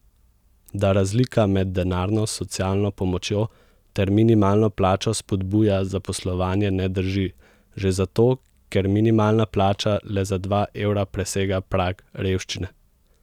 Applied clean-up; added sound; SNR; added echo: none; none; none; none.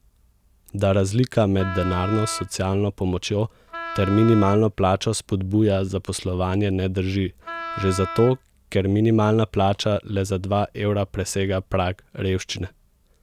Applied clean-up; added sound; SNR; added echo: none; Wind instrument, woodwind instrument; 10 dB; none.